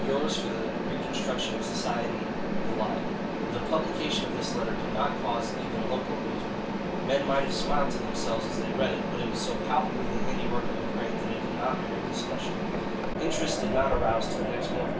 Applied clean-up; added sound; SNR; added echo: none; Mechanisms; -3 dB; reverberation time 0.3 s.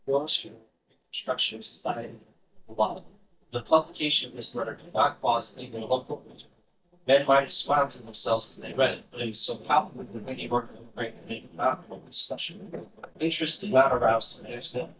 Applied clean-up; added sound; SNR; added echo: neural mask model DeepFilterNet 3.